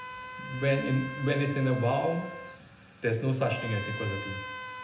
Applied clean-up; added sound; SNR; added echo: none; Trumpet; 10 dB; reverberation time 0.8 s.